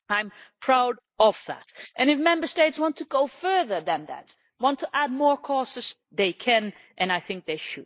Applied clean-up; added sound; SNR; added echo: neural mask model Resemble Enhance denoiser.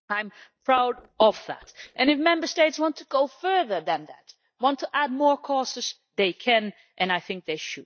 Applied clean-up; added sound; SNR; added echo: neural mask model DeepFilterNet 3.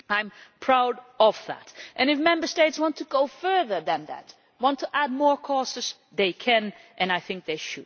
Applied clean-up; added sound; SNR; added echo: none; none; none; none.